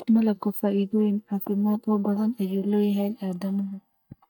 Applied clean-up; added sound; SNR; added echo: neural mask model DeepFilterNet 3.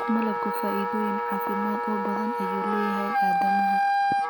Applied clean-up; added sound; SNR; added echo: none; Wind instrument, woodwind instrument; -5 dB; none.